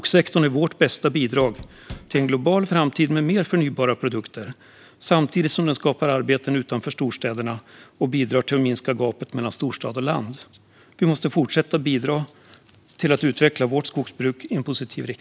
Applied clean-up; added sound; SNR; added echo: none; Drum / Drum kit; 16 dB; none.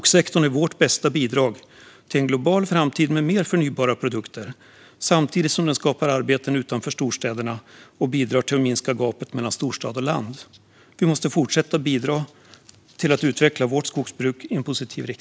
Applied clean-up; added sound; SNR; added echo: none; none; none; none.